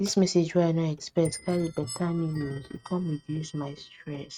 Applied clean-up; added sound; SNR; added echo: neural mask model RNNoise.